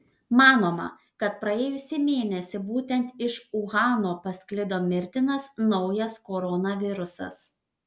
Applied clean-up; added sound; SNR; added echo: none; none; none; none.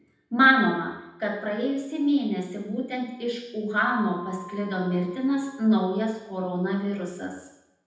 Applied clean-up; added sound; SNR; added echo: none; Percussion; 16 dB; reverberation time 0.8 s.